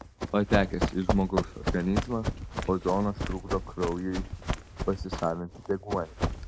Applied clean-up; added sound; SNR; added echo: none; Run; 3 dB; none.